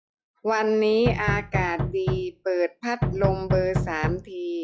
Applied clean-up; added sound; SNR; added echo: classical method log-MMSE.